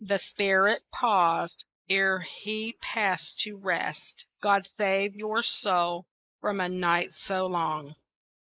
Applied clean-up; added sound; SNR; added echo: neural mask model Resemble Enhance denoiser.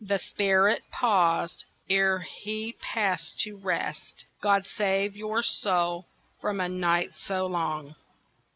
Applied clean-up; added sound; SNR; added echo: none; none; none; none.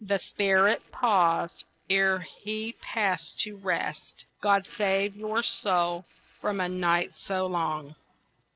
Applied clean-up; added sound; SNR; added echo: neural separator model SepFormer DNS4.